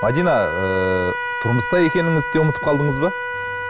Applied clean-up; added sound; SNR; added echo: none; Trumpet; 5 dB; none.